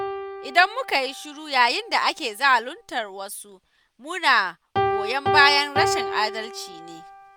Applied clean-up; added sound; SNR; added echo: none; Piano; 6 dB; none.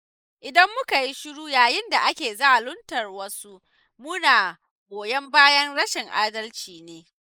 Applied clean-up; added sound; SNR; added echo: neural mask model Resemble Enhance denoiser.